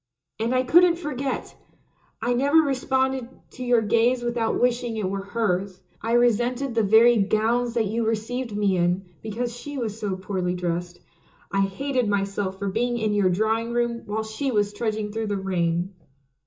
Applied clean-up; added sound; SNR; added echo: none; none; none; reverberation time 0.2 s.